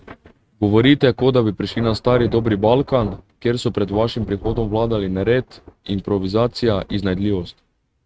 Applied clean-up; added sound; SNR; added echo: neural mask model RNNoise.